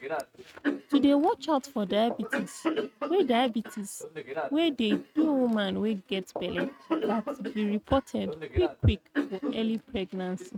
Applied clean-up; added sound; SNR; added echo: neural mask model RNNoise.